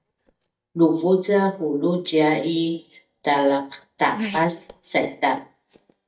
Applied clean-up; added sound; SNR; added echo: neural mask model DeepFilterNet 3.